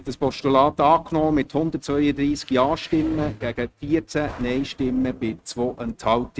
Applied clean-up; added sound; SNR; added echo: neural mask model RNNoise.